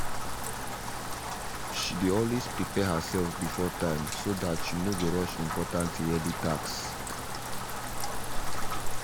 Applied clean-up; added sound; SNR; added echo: none; Rain; 0 dB; none.